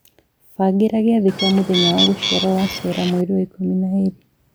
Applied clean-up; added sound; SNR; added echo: none; Bird; 4 dB; none.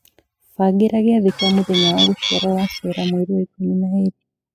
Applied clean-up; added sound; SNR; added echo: classical method spectral subtraction.